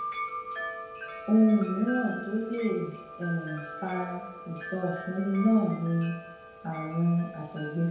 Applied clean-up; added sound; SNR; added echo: none; Wind chime; 11 dB; reverberation time 1.0 s.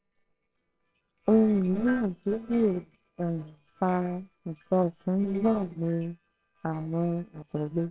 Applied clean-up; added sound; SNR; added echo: neural separator model SepFormer WHAMR!.